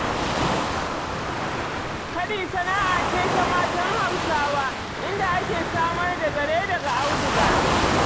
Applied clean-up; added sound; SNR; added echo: none; Waves, surf; -2 dB; none.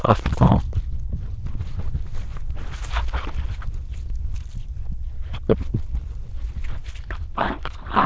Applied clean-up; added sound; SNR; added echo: neural diffusion model UNIVERSE++.